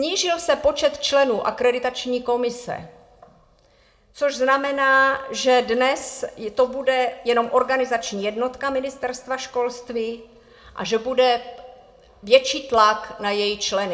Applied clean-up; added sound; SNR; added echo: none; none; none; reverberation time 0.4 s.